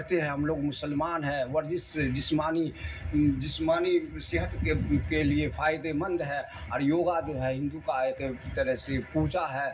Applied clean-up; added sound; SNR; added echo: none; none; none; reverberation time 0.4 s.